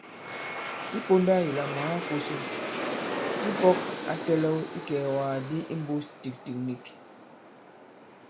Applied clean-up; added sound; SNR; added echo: none; Aircraft; 6 dB; none.